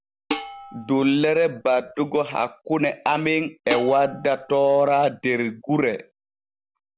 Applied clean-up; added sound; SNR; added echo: none; Dishes, pots, and pans; 13 dB; none.